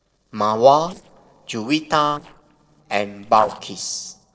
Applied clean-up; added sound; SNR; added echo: neural separator model SepFormer DNS4.